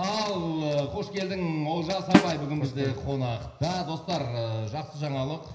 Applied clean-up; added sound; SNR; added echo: none; Snare drum; -2 dB; reverberation time 0.9 s.